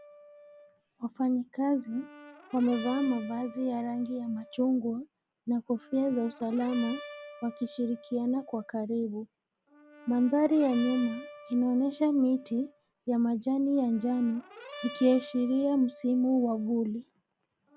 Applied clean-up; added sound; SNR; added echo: none; Brass instrument; 19 dB; none.